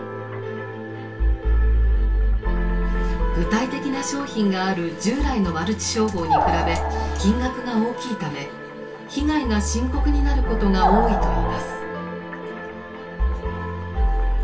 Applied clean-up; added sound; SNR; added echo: none; Animal; 2 dB; reverberation time 0.2 s.